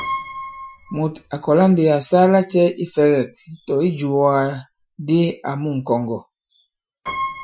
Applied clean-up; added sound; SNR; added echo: classical method Wiener filter.